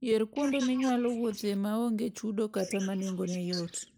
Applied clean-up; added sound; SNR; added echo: neural mask model Resemble Enhance denoiser.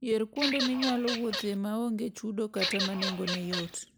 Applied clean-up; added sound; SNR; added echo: none; Bird vocalization, bird call, bird song / Fowl; 2 dB; none.